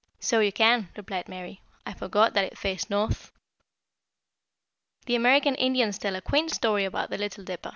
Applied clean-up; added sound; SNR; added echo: none; none; none; none.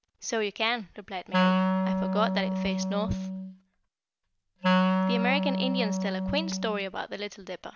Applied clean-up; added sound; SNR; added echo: none; Wind instrument, woodwind instrument; -5 dB; none.